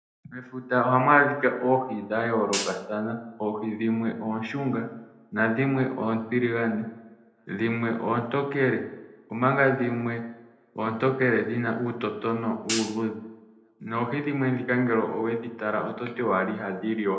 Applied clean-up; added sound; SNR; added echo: none; Hi-hat; 8 dB; reverberation time 0.8 s.